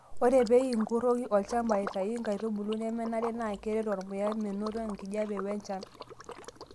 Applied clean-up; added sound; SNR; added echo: none; Liquid; 15 dB; none.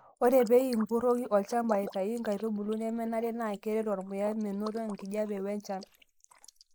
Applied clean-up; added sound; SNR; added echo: neural mask model Resemble Enhance denoiser.